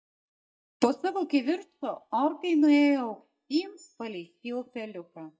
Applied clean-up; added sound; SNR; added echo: neural mask model DeepFilterNet 3.